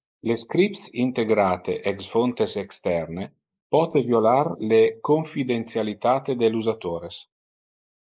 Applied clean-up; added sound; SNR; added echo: neural mask model Resemble Enhance denoiser.